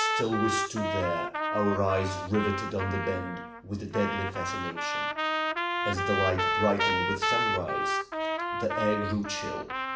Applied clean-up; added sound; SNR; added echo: none; Trumpet; -1 dB; none.